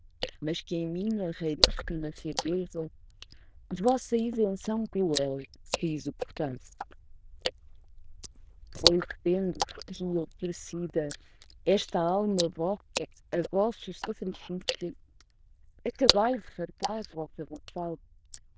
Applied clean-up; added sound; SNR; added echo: neural diffusion model UNIVERSE++.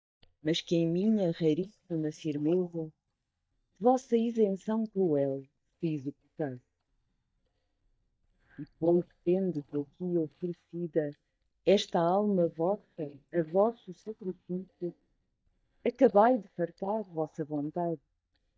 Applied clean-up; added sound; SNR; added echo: neural mask model DeepFilterNet 3.